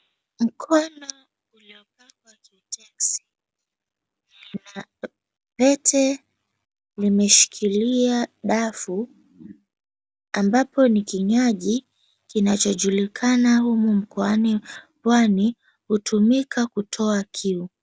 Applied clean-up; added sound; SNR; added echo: none; none; none; none.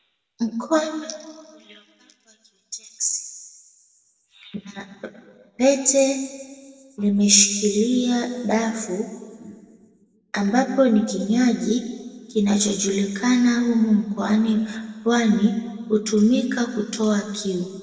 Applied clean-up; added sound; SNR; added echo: none; none; none; reverberation time 1.4 s.